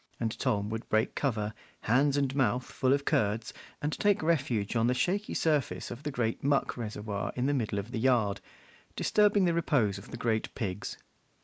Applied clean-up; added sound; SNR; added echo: none; none; none; none.